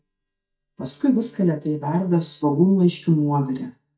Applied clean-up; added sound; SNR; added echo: neural mask model DeepFilterNet 3.